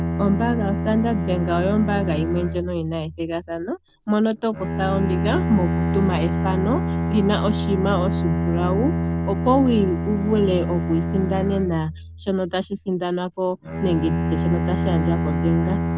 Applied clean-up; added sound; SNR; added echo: none; Bowed string instrument; 1 dB; none.